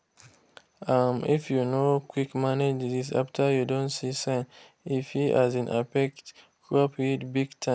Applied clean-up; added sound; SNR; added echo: none; none; none; none.